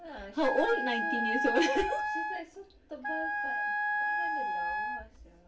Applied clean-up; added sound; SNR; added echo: none; Wind instrument, woodwind instrument; -1 dB; reverberation time 0.2 s.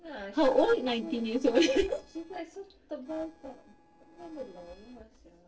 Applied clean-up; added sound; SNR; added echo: neural separator model SepFormer DNS4.